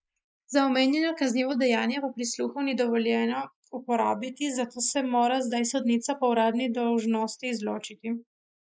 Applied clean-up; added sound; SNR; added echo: neural mask model Resemble Enhance denoiser.